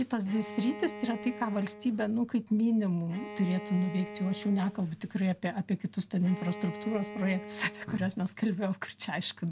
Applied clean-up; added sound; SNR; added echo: none; Bowed string instrument; 13 dB; none.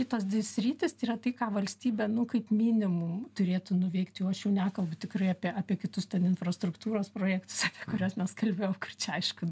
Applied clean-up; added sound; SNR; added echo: none; none; none; none.